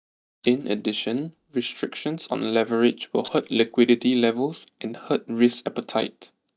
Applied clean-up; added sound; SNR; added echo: neural mask model DeepFilterNet 3.